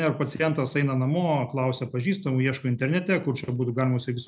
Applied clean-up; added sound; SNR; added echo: none; none; none; none.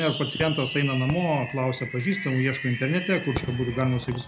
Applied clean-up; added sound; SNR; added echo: none; Fireworks; 9 dB; none.